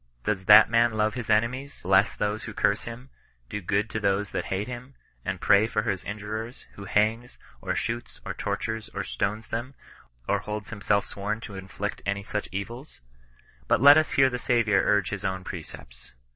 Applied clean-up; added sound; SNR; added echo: none; none; none; none.